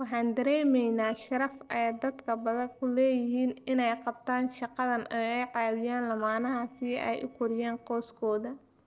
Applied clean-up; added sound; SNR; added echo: neural separator model SepFormer DNS4.